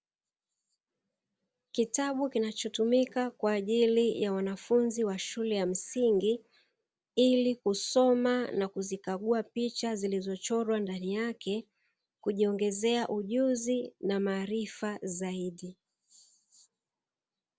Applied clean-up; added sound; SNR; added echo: none; none; none; none.